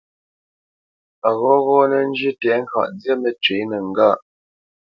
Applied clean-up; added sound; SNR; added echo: none; none; none; none.